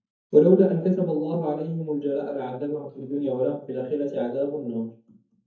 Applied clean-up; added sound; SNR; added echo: neural mask model DeepFilterNet 3.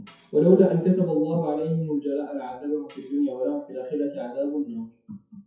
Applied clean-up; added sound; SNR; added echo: classical method WPE with log-MMSE.